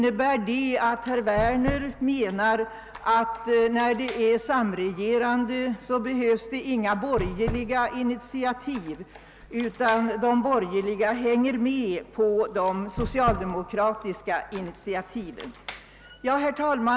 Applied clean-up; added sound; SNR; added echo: none; Squeak; 16 dB; none.